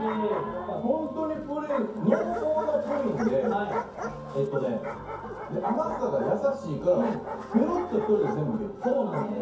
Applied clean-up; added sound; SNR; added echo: none; Bark; 9 dB; reverberation time 0.6 s.